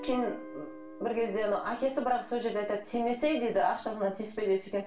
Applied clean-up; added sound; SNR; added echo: none; Guitar; 18 dB; reverberation time 0.3 s.